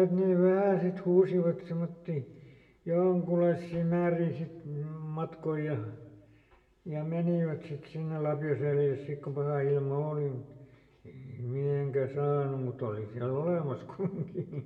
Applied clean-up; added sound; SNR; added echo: none; none; none; reverberation time 0.9 s.